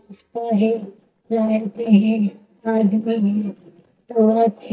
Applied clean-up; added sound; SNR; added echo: neural mask model DeepFilterNet 3.